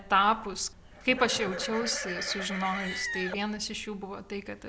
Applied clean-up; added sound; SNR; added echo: none; Livestock, farm animals, working animals; 7 dB; none.